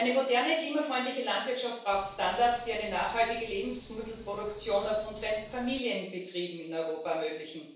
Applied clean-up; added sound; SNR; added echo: none; Hiss; 15 dB; reverberation time 0.7 s.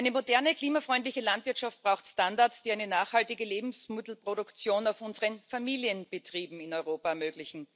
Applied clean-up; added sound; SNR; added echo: none; none; none; none.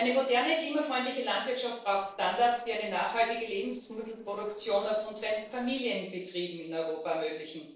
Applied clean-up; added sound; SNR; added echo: neural separator model SepFormer DNS4.